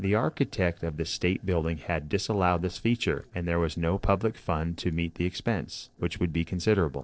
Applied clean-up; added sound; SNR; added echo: neural separator model SepFormer DNS4.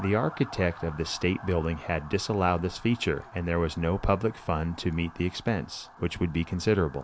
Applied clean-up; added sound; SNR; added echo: none; Motor vehicle (road) / Siren; 19 dB; none.